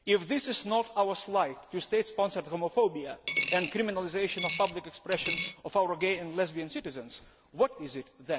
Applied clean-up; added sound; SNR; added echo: none; Coin (dropping); 6 dB; none.